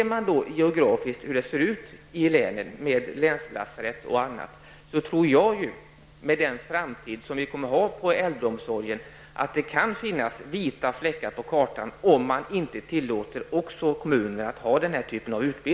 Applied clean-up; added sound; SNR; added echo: none; none; none; none.